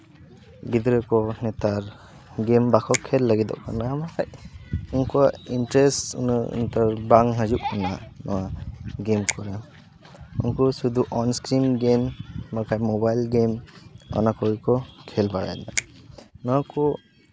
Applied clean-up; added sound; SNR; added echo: none; Finger snapping; 14 dB; none.